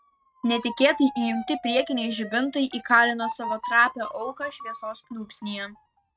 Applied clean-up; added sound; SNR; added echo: neural mask model RNNoise.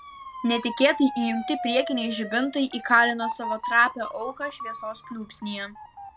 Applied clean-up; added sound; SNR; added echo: none; Motor vehicle (road) / Siren; 10 dB; none.